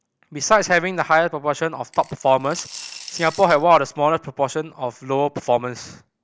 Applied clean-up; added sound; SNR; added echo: none; Coin (dropping) / Glass; 18 dB; none.